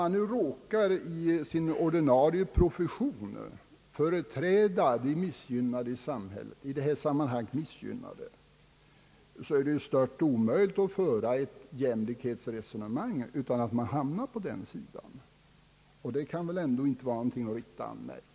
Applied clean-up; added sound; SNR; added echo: none; none; none; none.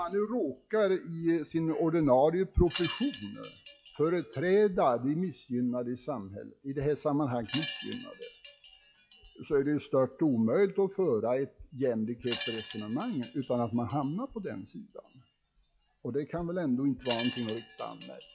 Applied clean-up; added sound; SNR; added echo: classical method log-MMSE.